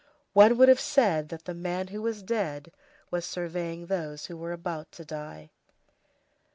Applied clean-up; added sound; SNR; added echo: none; none; none; none.